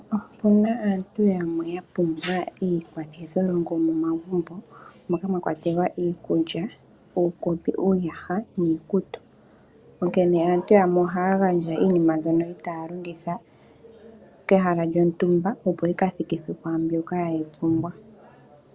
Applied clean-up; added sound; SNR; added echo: none; none; none; none.